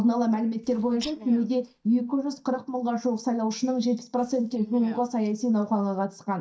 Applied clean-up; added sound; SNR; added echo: neural mask model DeepFilterNet 3.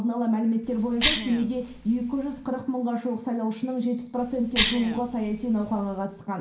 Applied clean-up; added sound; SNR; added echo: none; Cough; 4 dB; reverberation time 0.5 s.